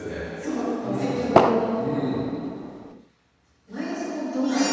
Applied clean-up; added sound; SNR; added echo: none; Fireworks; -2 dB; reverberation time 2.1 s.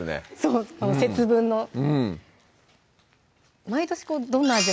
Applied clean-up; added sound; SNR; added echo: none; none; none; none.